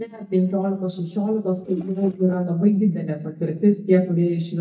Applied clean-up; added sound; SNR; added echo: neural mask model DeepFilterNet 3.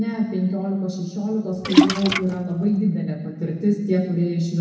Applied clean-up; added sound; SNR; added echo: none; Splash, splatter; -2 dB; reverberation time 1.2 s.